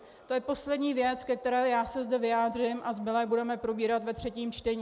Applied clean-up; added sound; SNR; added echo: none; none; none; none.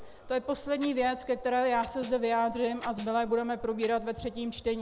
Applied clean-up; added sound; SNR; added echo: none; Snare drum + Clock; 19 dB; none.